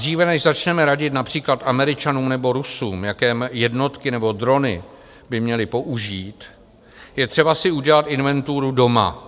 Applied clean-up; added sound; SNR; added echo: none; none; none; none.